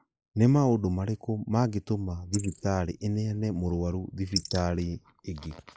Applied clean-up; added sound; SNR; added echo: neural mask model Resemble Enhance denoiser.